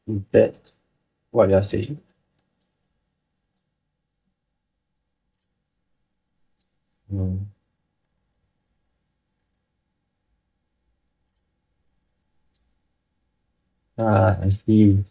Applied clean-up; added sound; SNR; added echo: neural mask model DeepFilterNet 3.